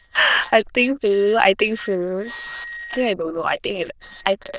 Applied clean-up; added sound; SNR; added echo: neural diffusion model UNIVERSE++.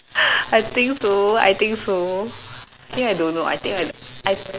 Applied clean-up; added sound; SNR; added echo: none; none; none; none.